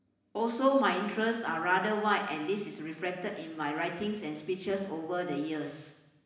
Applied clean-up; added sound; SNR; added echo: none; none; none; reverberation time 1.0 s.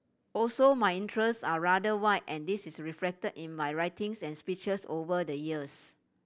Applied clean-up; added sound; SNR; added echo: none; none; none; none.